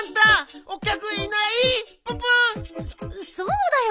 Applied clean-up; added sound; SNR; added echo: none; none; none; none.